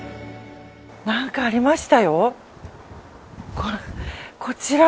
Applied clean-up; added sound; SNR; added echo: none; none; none; none.